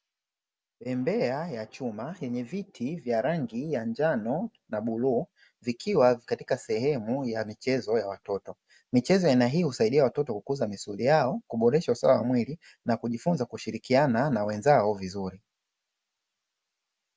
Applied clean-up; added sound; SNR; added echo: none; none; none; none.